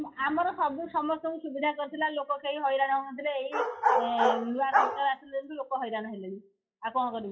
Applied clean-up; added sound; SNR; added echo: classical method WPE with log-MMSE.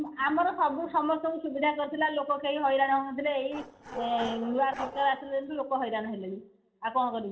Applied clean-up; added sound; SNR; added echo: neural separator model SepFormer DNS4.